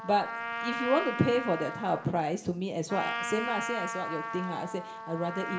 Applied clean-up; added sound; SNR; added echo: none; Trumpet; 6 dB; reverberation time 0.6 s.